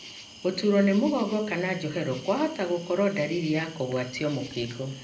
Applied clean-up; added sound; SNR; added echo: none; Cricket; 18 dB; reverberation time 0.5 s.